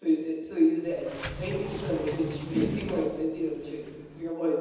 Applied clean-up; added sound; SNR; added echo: none; Sliding door; 10 dB; reverberation time 1.1 s.